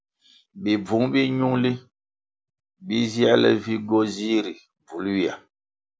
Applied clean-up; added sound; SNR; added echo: none; none; none; none.